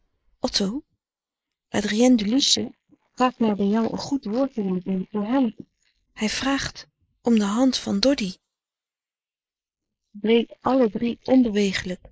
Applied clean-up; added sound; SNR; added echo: neural mask model Resemble Enhance denoiser.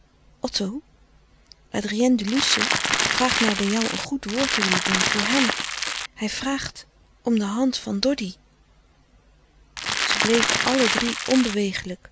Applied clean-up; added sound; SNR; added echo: none; Crackle; -2 dB; none.